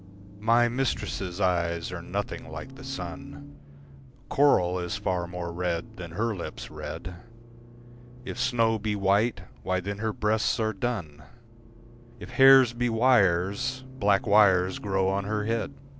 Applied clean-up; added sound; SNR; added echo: none; Accelerating, revving, vroom; 16 dB; none.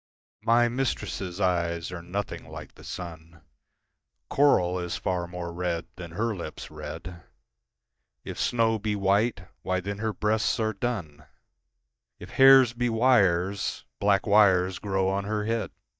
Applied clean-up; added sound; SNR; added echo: neural mask model DeepFilterNet 3.